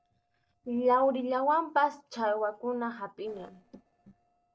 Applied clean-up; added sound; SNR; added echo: neural separator model SepFormer DNS4.